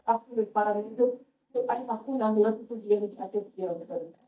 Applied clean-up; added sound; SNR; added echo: neural mask model DeepFilterNet 3.